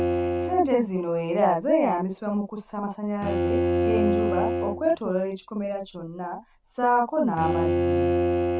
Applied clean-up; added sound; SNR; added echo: none; Bowed string instrument; 1 dB; none.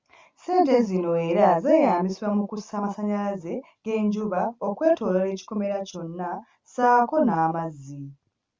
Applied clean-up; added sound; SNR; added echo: none; none; none; none.